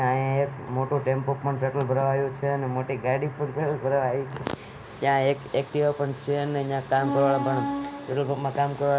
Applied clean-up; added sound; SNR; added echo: none; none; none; none.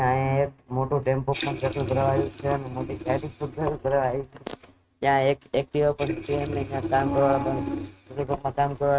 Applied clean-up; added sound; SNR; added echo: neural mask model RNNoise.